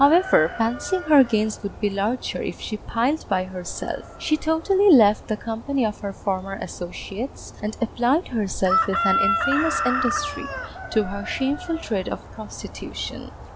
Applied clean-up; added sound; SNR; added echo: none; Chicken, rooster; 7 dB; none.